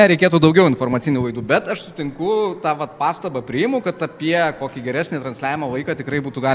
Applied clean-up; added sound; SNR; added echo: none; none; none; none.